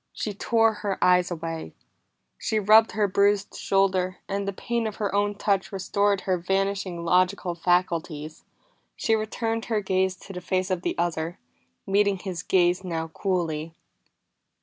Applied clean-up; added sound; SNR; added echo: none; none; none; none.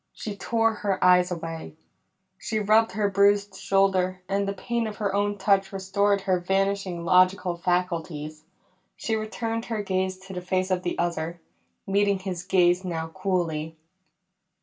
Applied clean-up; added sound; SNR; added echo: none; none; none; reverberation time 0.2 s.